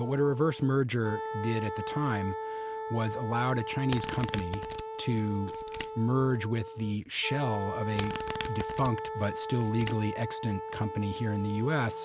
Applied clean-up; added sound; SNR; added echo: none; Domestic sounds, home sounds + Wind instrument, woodwind instrument; 6 dB; none.